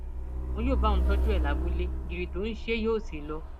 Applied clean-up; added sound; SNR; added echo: none; Truck; -5 dB; none.